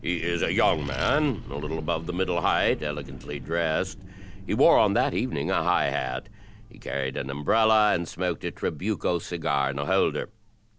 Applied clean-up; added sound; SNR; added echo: none; Accelerating, revving, vroom; 13 dB; none.